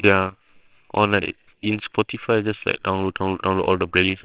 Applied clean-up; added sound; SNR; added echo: neural separator model SepFormer WHAMR!.